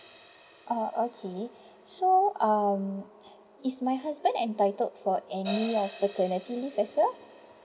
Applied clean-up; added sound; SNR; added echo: none; Crash cymbal; 18 dB; none.